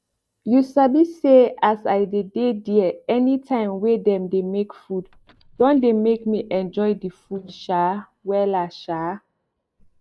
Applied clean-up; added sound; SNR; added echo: neural mask model DeepFilterNet 3.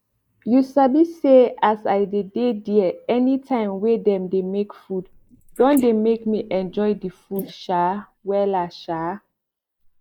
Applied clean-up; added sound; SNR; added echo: neural mask model Resemble Enhance denoiser.